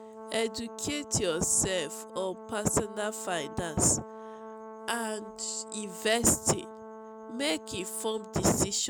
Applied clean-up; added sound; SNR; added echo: none; Brass instrument; 13 dB; none.